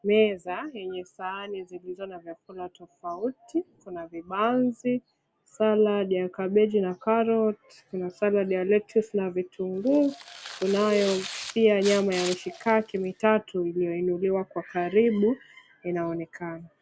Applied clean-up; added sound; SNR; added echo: none; Tearing; 13 dB; none.